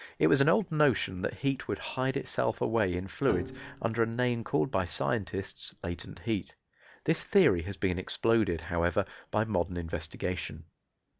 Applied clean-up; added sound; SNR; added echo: none; Piano; 15 dB; none.